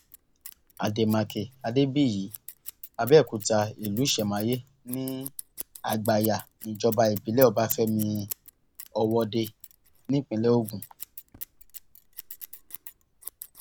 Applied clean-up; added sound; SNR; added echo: none; Scissors; 15 dB; none.